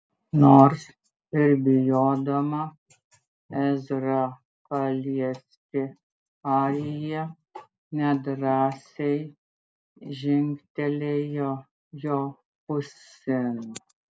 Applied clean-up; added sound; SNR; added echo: none; none; none; none.